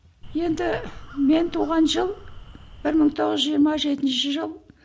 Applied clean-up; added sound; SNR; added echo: none; Crow; 16 dB; none.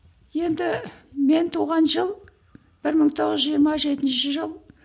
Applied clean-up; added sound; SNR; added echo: none; none; none; none.